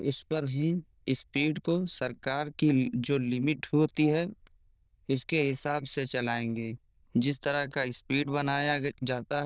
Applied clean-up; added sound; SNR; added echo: neural diffusion model UNIVERSE++.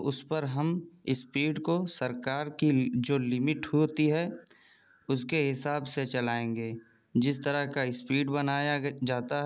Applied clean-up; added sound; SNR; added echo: none; none; none; none.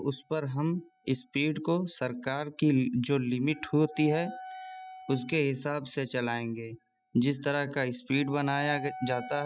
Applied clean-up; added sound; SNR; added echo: classical method spectral subtraction.